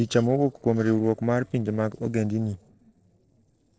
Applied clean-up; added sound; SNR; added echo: neural separator model SepFormer DNS4.